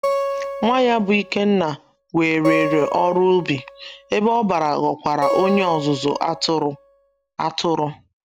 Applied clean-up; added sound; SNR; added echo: none; Acoustic guitar; 7 dB; none.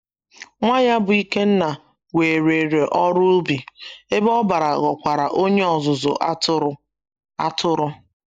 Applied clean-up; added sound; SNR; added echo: neural mask model Resemble Enhance denoiser.